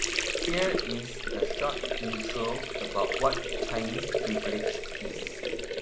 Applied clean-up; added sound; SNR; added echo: none; Sink (filling or washing) / Water; -3 dB; none.